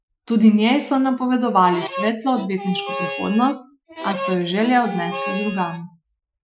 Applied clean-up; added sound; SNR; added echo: classical method Wiener filter.